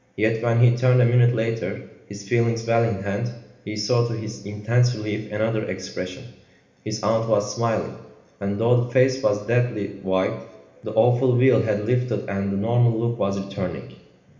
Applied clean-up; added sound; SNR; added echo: none; none; none; reverberation time 1.0 s.